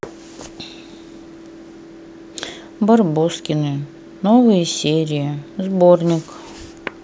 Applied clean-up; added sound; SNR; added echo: none; none; none; none.